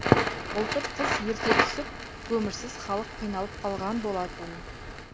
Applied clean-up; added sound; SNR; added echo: none; Crackle; -3 dB; none.